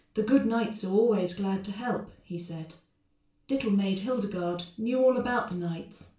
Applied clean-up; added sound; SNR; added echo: none; none; none; reverberation time 0.3 s.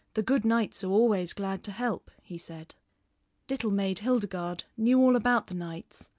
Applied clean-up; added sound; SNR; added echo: none; none; none; none.